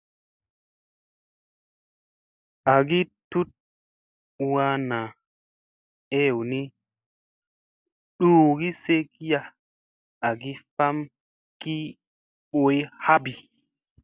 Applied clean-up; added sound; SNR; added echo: none; none; none; none.